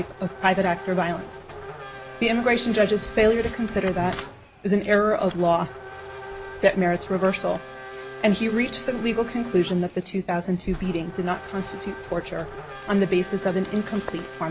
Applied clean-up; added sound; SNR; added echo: none; Race car, auto racing / Accelerating, revving, vroom; 14 dB; none.